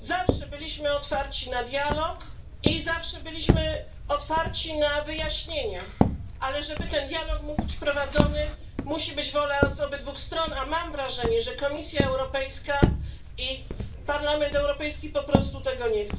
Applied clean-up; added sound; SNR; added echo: none; Walk, footsteps; 1 dB; reverberation time 0.3 s.